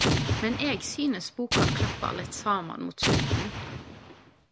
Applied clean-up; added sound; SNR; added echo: none; Explosion; -3 dB; none.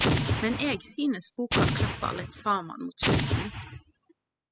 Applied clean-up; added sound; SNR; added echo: classical method spectral subtraction.